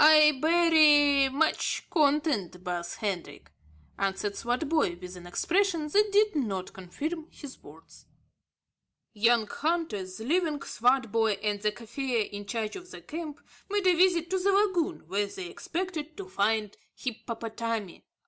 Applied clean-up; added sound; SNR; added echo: none; none; none; none.